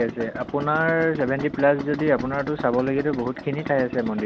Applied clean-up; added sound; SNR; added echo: none; Idling; 11 dB; none.